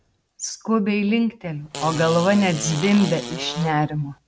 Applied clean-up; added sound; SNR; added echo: none; Fart; 11 dB; none.